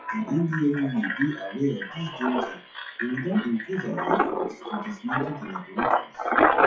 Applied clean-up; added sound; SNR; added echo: classical method WPE with log-MMSE.